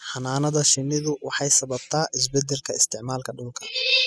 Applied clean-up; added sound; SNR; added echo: classical method spectral subtraction.